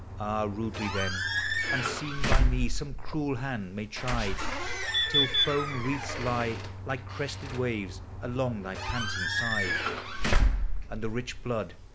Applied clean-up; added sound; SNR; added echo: none; Squeak / Slam / Alarm / Wood; -4 dB; none.